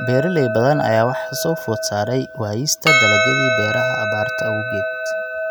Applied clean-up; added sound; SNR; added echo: none; Percussion; 0 dB; none.